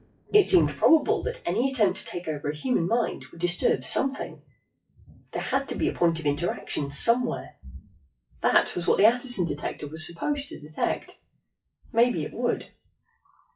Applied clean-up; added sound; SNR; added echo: classical method WPE with log-MMSE.